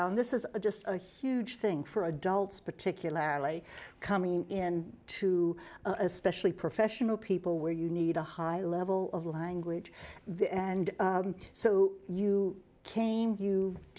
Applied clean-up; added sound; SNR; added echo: none; none; none; none.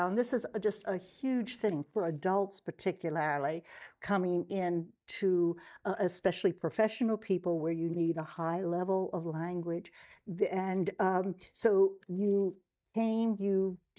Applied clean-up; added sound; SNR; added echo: neural mask model DeepFilterNet 3.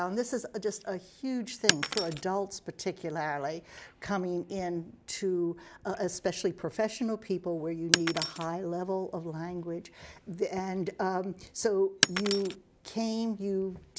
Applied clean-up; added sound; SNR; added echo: none; Shatter; 1 dB; none.